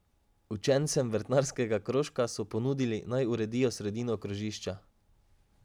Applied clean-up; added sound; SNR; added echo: none; none; none; none.